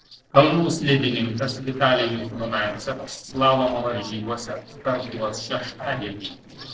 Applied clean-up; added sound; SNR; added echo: neural separator model SepFormer DNS4.